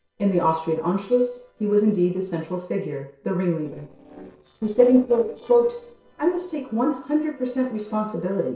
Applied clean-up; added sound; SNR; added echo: neural separator model SepFormer DNS4.